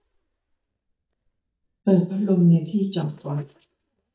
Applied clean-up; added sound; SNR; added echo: neural mask model DeepFilterNet 3.